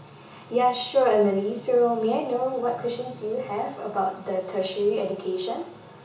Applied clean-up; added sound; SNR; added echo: none; none; none; reverberation time 0.8 s.